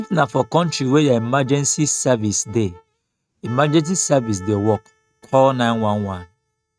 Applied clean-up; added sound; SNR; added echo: neural mask model RNNoise.